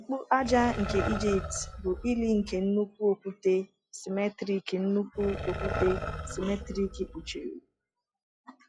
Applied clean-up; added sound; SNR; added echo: classical method log-MMSE.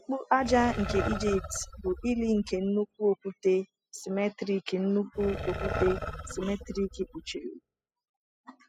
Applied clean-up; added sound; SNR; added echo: classical method spectral subtraction.